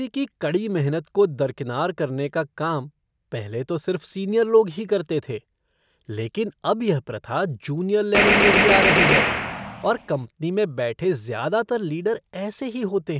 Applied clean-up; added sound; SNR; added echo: none; Gunshot, gunfire; -5 dB; none.